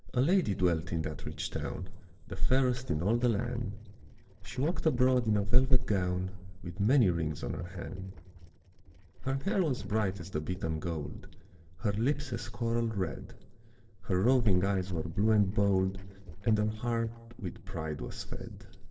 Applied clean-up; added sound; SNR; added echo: neural separator model SepFormer DNS4.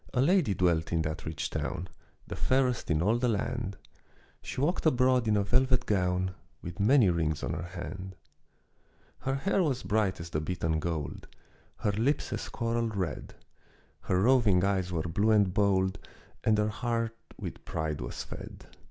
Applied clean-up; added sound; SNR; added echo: none; none; none; none.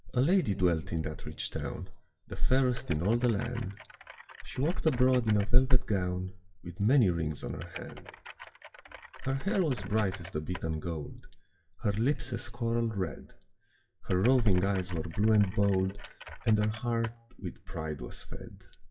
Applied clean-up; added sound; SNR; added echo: classical method WPE with log-MMSE.